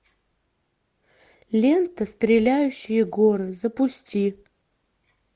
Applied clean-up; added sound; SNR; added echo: none; none; none; none.